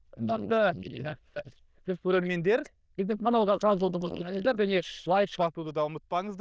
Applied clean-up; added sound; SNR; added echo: neural diffusion model UNIVERSE++.